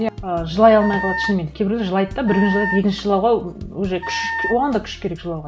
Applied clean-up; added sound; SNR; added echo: none; Wind instrument, woodwind instrument; 8 dB; none.